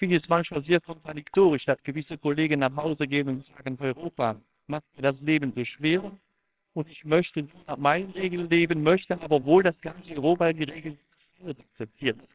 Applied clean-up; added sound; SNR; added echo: neural separator model SepFormer WHAMR!.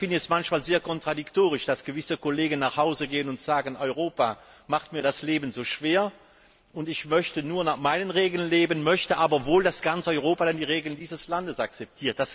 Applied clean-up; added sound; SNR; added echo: none; none; none; none.